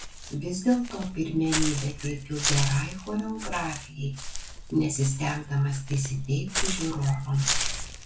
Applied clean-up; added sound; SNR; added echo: none; Walk, footsteps / Bird; 4 dB; reverberation time 0.3 s.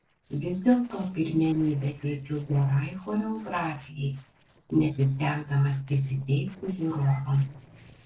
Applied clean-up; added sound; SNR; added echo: neural separator model SepFormer DNS4.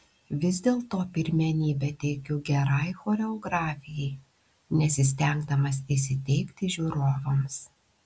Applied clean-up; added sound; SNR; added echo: none; none; none; none.